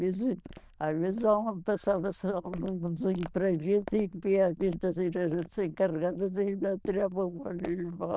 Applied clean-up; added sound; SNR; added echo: neural diffusion model UNIVERSE++.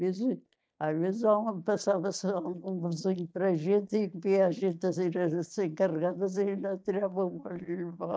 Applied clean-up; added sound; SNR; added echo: neural mask model DeepFilterNet 3.